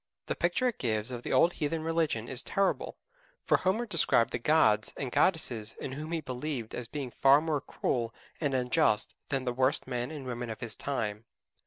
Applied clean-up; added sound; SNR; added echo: none; none; none; none.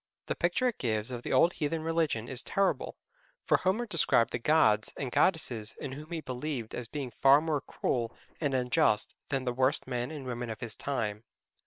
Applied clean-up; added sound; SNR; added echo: neural separator model SepFormer WHAM!.